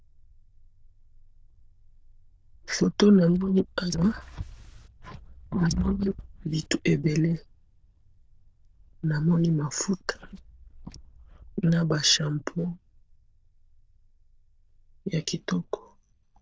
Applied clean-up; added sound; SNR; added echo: neural diffusion model UNIVERSE++.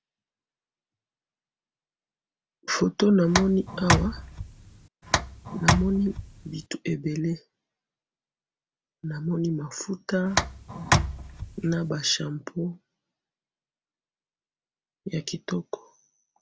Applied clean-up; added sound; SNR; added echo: none; Tick; -2 dB; none.